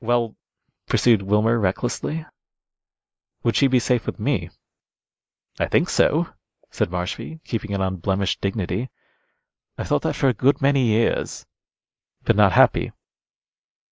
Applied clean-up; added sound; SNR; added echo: neural mask model Resemble Enhance denoiser.